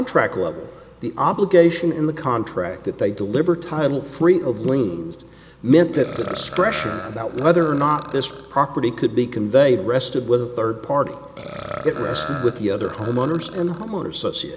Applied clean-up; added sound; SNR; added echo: none; Burping, eructation; 13 dB; none.